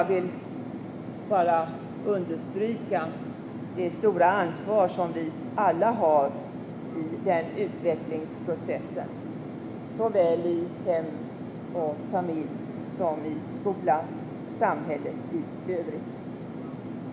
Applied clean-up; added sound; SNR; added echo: none; Fixed-wing aircraft, airplane; 8 dB; reverberation time 1.3 s.